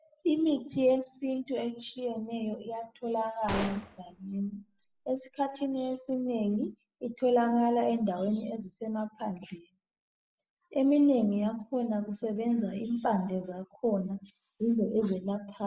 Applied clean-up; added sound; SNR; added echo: none; Gunshot, gunfire; 11 dB; none.